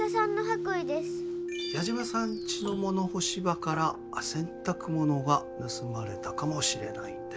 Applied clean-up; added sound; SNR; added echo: none; none; none; none.